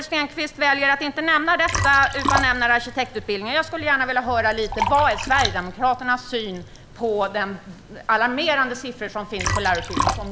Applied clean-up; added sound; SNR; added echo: none; Liquid; 8 dB; none.